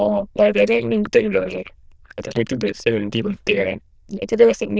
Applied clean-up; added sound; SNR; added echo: neural diffusion model UNIVERSE++.